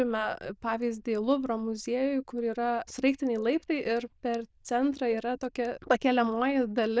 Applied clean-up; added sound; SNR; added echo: neural diffusion model UNIVERSE++.